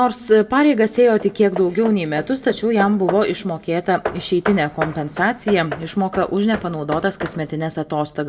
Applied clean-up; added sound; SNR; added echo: none; Hammer / Wood; 13 dB; reverberation time 0.9 s.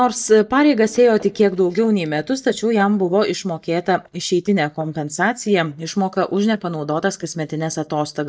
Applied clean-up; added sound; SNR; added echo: neural mask model DeepFilterNet 3.